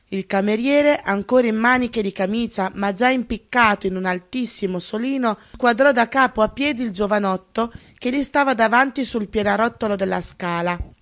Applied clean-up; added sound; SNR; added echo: none; none; none; none.